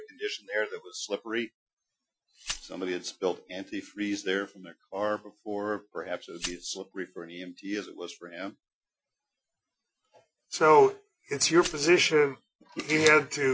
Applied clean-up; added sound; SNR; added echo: classical method Wiener filter.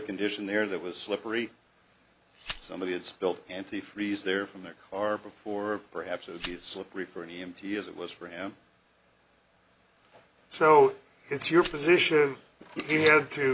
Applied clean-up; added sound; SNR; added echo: none; Glass; 16 dB; none.